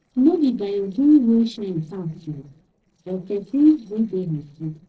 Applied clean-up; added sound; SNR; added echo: neural separator model SepFormer DNS4.